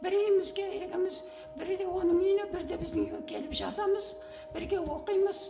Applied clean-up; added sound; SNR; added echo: none; Wind instrument, woodwind instrument; 16 dB; reverberation time 0.8 s.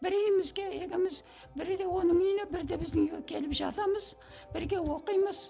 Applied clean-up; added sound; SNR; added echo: none; none; none; none.